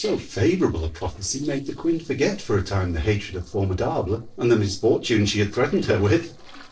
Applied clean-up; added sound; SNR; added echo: neural separator model SepFormer DNS4.